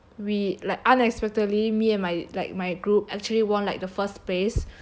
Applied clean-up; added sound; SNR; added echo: none; none; none; none.